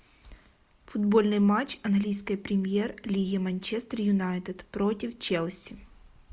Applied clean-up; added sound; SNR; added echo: none; none; none; none.